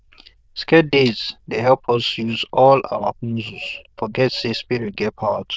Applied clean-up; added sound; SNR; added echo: neural diffusion model UNIVERSE++.